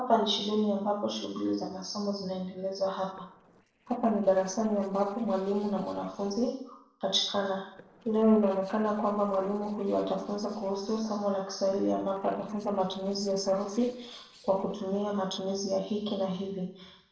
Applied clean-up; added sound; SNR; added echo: neural separator model SepFormer DNS4.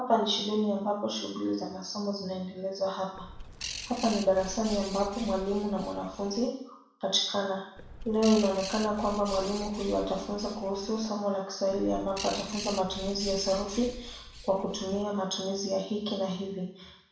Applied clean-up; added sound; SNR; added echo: none; Bird; 12 dB; reverberation time 0.6 s.